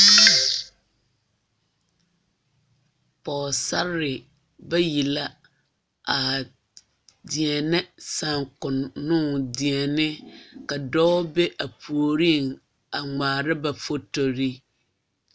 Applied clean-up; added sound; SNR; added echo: none; none; none; none.